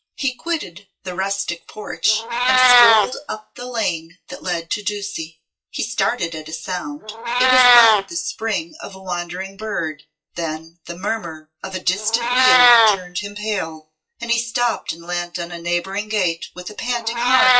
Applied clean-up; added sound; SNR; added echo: classical method WPE with log-MMSE.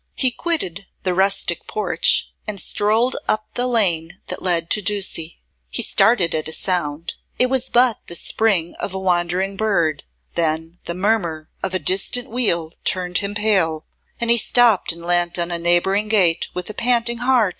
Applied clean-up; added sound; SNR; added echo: none; none; none; none.